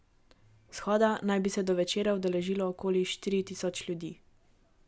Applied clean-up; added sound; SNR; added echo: none; none; none; none.